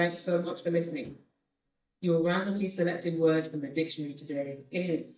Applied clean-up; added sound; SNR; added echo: neural mask model DeepFilterNet 3.